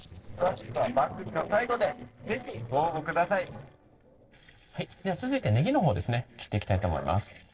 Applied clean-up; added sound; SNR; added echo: neural separator model SepFormer DNS4.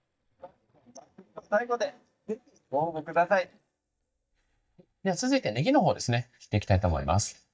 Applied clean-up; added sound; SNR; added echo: neural mask model DeepFilterNet 3.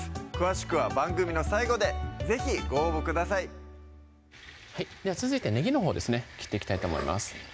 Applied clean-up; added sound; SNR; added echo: none; none; none; none.